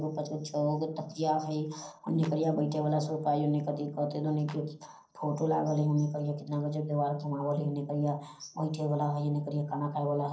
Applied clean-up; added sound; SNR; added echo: neural separator model SepFormer DNS4.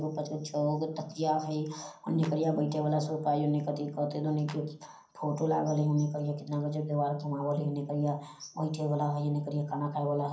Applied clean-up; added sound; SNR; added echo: none; Clapping; 20 dB; reverberation time 0.6 s.